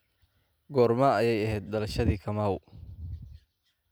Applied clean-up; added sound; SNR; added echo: none; none; none; none.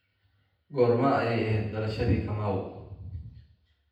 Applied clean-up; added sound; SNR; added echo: none; none; none; reverberation time 0.9 s.